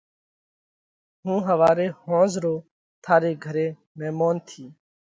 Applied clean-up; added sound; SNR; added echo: none; none; none; none.